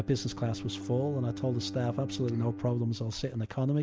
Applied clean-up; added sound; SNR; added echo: none; Bowed string instrument; 10 dB; none.